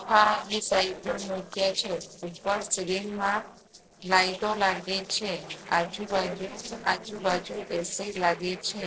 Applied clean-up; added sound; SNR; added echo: neural separator model SepFormer DNS4.